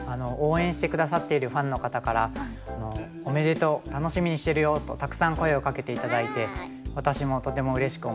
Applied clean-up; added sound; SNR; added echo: none; none; none; none.